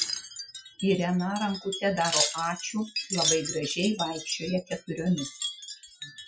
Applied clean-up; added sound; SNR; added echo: classical method Wiener filter.